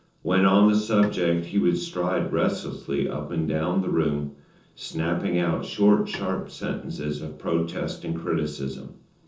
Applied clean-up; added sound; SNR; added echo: neural separator model SepFormer DNS4.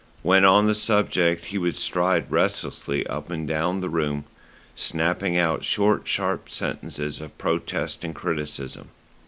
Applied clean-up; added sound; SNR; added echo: none; none; none; none.